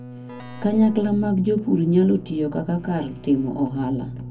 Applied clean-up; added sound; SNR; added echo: none; Keyboard (musical); 15 dB; reverberation time 0.4 s.